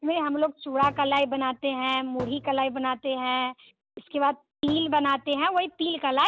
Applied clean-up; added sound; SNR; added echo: none; Thump, thud; 17 dB; none.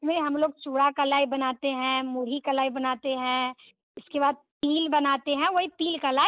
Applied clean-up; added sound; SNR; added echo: neural mask model Resemble Enhance denoiser.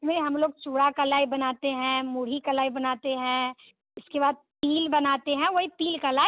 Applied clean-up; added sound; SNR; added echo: none; none; none; none.